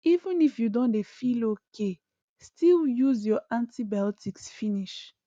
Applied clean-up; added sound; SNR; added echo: none; none; none; none.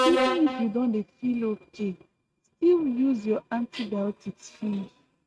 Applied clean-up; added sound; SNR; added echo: neural mask model RNNoise.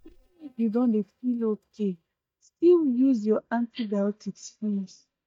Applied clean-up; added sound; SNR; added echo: neural mask model DeepFilterNet 3.